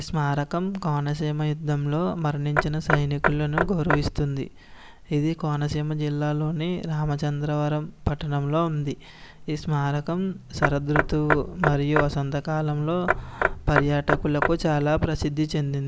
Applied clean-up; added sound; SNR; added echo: none; Knock / Wood; 3 dB; none.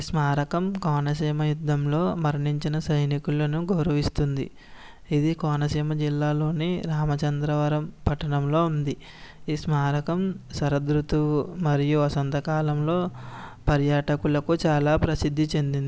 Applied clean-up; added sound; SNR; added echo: none; none; none; none.